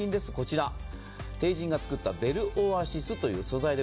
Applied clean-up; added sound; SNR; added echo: none; none; none; none.